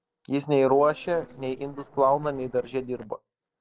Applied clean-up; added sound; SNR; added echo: neural separator model SepFormer DNS4.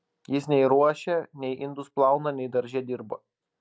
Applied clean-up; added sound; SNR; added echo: none; none; none; none.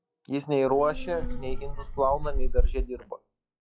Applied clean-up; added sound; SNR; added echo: classical method log-MMSE.